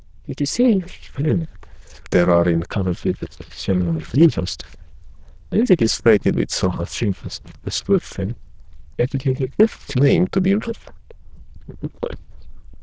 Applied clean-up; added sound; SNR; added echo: neural diffusion model UNIVERSE++.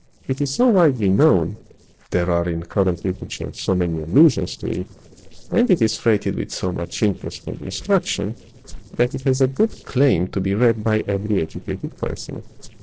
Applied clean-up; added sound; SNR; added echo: neural separator model SepFormer DNS4.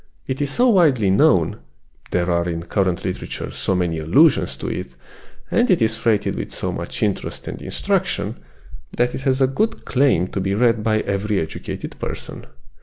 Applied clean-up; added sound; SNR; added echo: none; none; none; none.